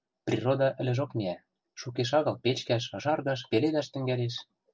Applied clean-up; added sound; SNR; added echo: none; none; none; none.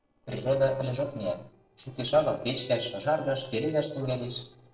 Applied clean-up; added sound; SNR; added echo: neural separator model SepFormer DNS4.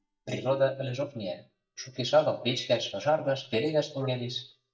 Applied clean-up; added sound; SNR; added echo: neural mask model DeepFilterNet 3.